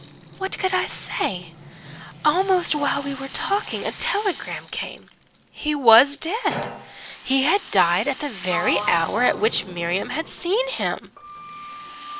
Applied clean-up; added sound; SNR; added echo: none; Sliding door + Rattle; 12 dB; none.